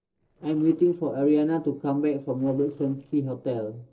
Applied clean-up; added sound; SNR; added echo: neural separator model SepFormer DNS4.